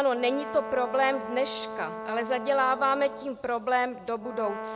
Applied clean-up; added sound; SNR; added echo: none; Brass instrument; 10 dB; none.